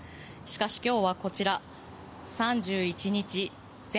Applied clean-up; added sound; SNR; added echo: none; none; none; none.